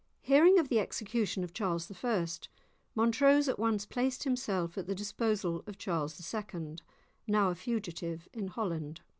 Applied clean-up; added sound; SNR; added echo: none; none; none; none.